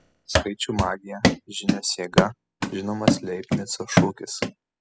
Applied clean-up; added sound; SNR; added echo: classical method spectral subtraction.